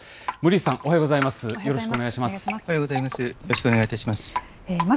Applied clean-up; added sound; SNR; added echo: none; Drip; 10 dB; none.